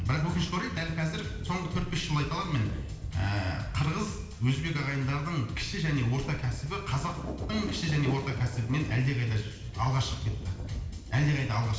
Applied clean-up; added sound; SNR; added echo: none; Thunder; 16 dB; reverberation time 1.1 s.